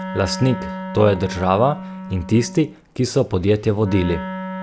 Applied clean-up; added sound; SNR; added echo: none; Wind instrument, woodwind instrument; 11 dB; none.